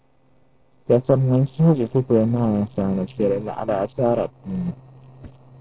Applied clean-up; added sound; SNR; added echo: neural separator model SepFormer DNS4.